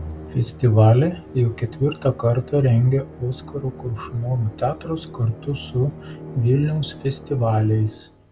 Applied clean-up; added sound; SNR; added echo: none; Musical instrument; 16 dB; none.